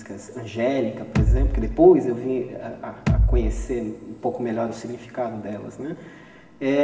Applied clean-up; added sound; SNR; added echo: none; Bass drum; -1 dB; reverberation time 2.6 s.